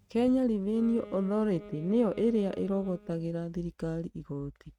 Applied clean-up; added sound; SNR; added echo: neural mask model RNNoise.